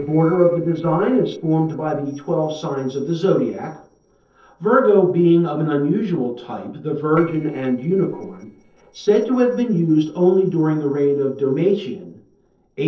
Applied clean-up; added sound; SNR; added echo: neural separator model SepFormer DNS4.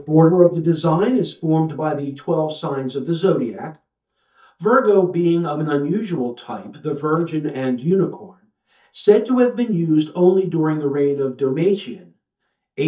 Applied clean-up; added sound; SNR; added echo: neural mask model DeepFilterNet 3.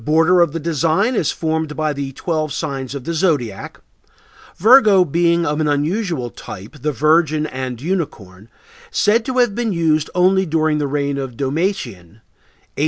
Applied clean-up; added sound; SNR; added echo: none; none; none; none.